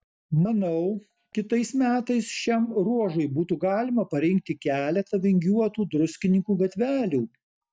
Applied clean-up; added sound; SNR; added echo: neural mask model DeepFilterNet 3.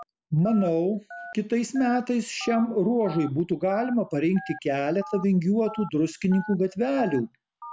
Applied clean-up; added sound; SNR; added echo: none; Telephone; 18 dB; none.